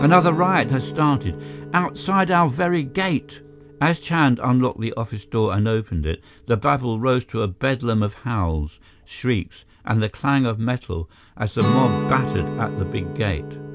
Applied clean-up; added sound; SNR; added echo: none; Guitar; 10 dB; none.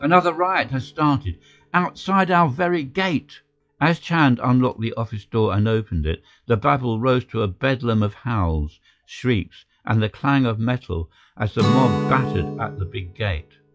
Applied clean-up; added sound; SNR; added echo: classical method log-MMSE.